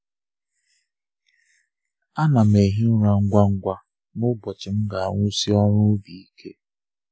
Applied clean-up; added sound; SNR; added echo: none; none; none; none.